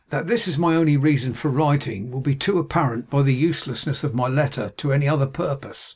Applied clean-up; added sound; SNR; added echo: none; none; none; none.